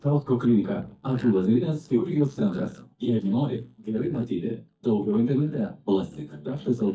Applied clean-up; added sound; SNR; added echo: neural mask model DeepFilterNet 3.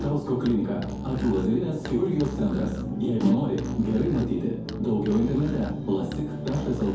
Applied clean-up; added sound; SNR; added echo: none; Musical instrument; 10 dB; reverberation time 2.3 s.